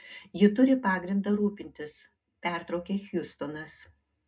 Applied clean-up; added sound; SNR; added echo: none; none; none; reverberation time 0.2 s.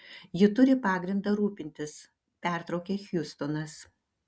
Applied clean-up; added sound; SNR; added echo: none; none; none; none.